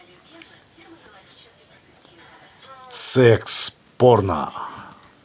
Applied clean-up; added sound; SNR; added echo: none; none; none; none.